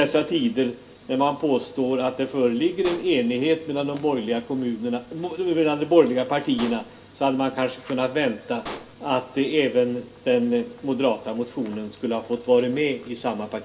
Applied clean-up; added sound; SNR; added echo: none; Explosion; 19 dB; reverberation time 0.3 s.